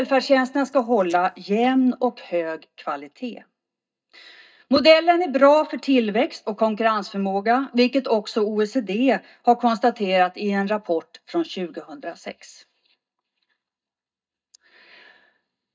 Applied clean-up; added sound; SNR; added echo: neural mask model DeepFilterNet 3.